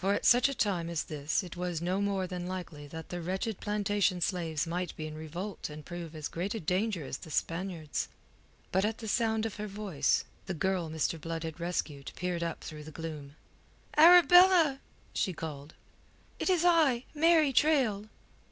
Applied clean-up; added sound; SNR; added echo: none; none; none; none.